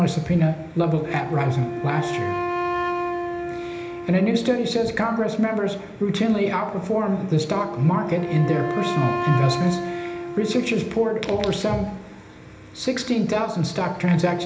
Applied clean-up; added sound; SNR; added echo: none; Wind instrument, woodwind instrument; 8 dB; reverberation time 1.0 s.